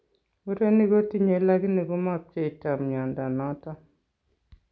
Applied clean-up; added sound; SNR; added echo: none; none; none; none.